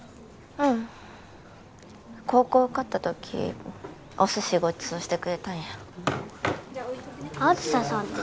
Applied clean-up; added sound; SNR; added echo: none; none; none; none.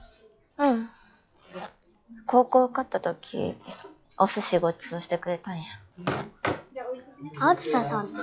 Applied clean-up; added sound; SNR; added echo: classical method log-MMSE.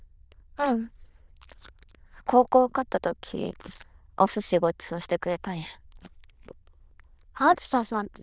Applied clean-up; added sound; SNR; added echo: neural diffusion model UNIVERSE++.